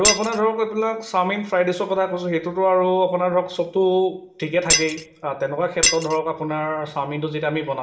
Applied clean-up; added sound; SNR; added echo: none; Shatter; -1 dB; reverberation time 0.5 s.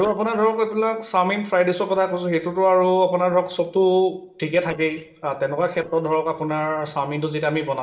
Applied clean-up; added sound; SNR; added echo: neural separator model SepFormer DNS4.